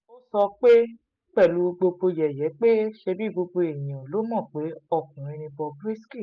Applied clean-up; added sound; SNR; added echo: none; none; none; none.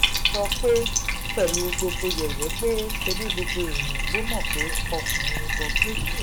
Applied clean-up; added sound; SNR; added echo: none; Bathtub (filling or washing); -4 dB; none.